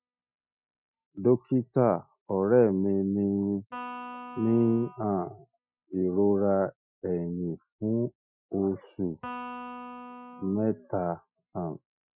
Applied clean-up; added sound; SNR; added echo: classical method Wiener filter.